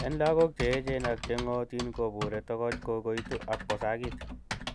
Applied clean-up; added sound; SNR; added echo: none; Typing; 8 dB; none.